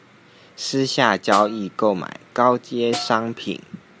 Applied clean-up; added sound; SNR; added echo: none; Snare drum; 13 dB; none.